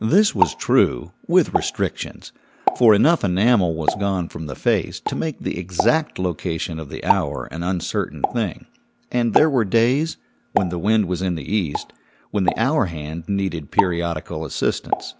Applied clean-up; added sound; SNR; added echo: none; Explosion; 8 dB; none.